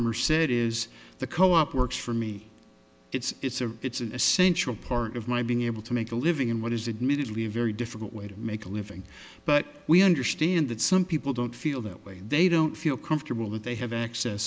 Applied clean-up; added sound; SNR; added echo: none; none; none; none.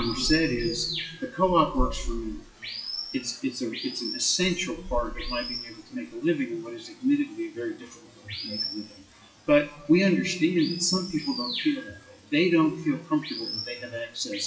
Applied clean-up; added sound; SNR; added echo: classical method WPE with log-MMSE.